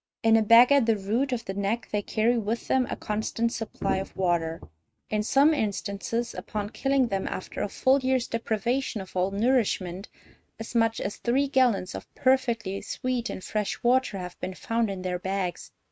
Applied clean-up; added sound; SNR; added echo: neural mask model RNNoise.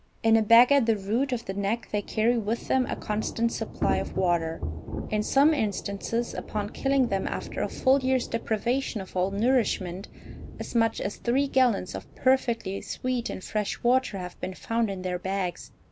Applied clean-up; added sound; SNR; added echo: none; Thunder / Rain; 13 dB; none.